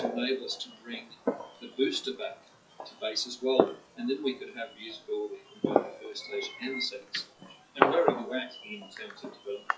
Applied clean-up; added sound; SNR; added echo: classical method WPE with log-MMSE.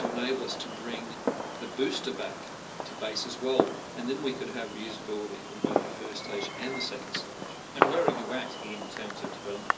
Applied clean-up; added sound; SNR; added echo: none; Fireworks; -1 dB; reverberation time 0.3 s.